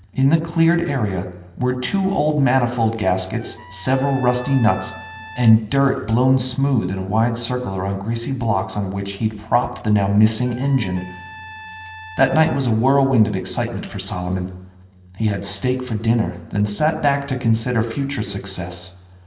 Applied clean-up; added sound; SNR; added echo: none; Trumpet; 19 dB; reverberation time 1.6 s.